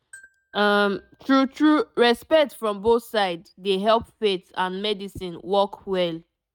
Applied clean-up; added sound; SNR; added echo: neural mask model RNNoise.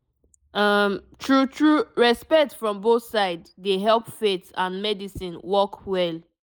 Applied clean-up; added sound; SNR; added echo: neural mask model Resemble Enhance denoiser.